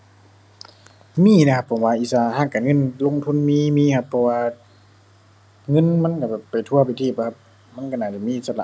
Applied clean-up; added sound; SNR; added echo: none; none; none; none.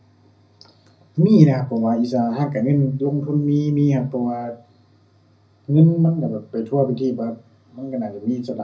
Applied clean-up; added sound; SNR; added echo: none; none; none; reverberation time 0.4 s.